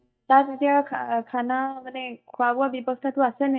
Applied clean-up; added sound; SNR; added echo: neural mask model DeepFilterNet 3.